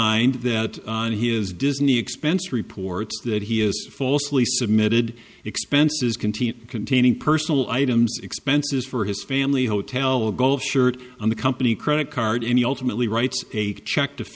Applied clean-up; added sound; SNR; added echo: none; none; none; none.